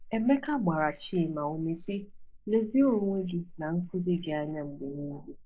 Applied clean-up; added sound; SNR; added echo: neural mask model Resemble Enhance denoiser.